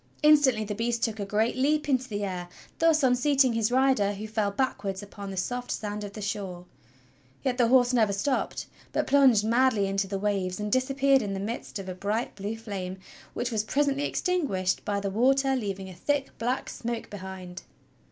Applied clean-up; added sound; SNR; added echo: none; none; none; none.